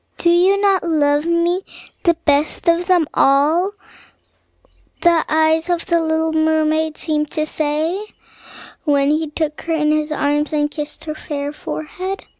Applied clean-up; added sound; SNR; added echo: none; none; none; none.